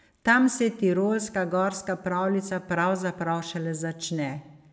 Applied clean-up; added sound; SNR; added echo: none; none; none; none.